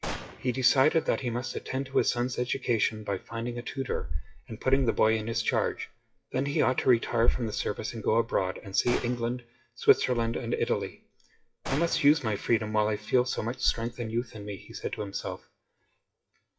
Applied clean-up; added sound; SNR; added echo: classical method WPE with log-MMSE.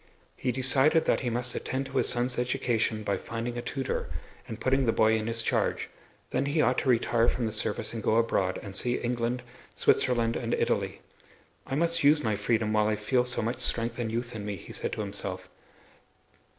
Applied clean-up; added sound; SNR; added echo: none; none; none; none.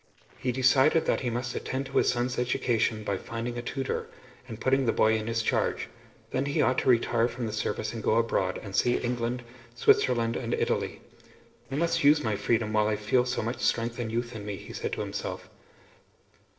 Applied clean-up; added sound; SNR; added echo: neural separator model SepFormer DNS4.